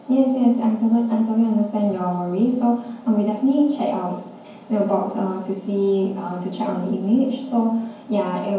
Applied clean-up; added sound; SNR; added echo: none; none; none; reverberation time 0.9 s.